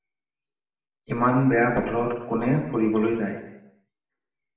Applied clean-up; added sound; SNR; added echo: none; none; none; reverberation time 0.8 s.